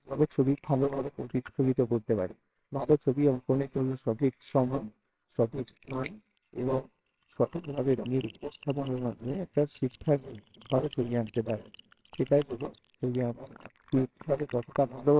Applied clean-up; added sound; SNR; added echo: neural separator model SepFormer WHAMR!.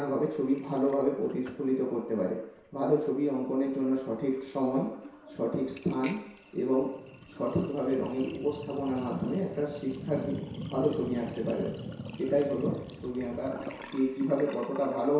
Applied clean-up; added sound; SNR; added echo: none; Sink (filling or washing); 13 dB; reverberation time 0.7 s.